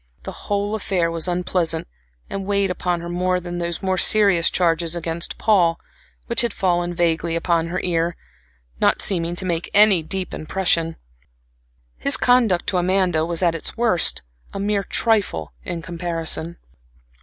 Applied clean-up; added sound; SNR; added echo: none; none; none; none.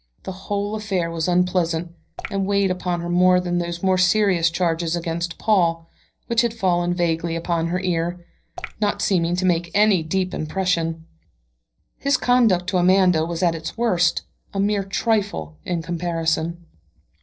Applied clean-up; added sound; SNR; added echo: neural separator model SepFormer DNS4.